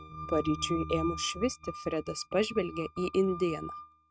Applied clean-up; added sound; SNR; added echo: neural mask model RNNoise.